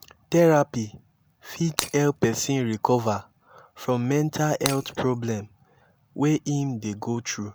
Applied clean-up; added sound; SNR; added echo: none; Shatter; 8 dB; none.